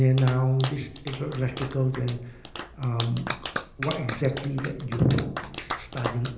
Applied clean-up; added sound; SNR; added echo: none; Clapping; 9 dB; reverberation time 1.0 s.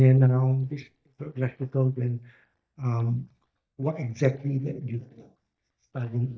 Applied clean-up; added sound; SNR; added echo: neural mask model DeepFilterNet 3.